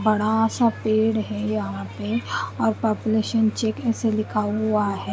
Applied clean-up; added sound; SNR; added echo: none; none; none; none.